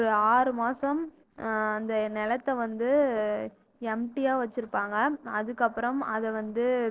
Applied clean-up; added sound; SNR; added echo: neural separator model SepFormer DNS4.